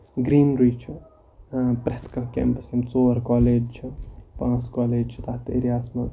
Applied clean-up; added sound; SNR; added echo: none; none; none; none.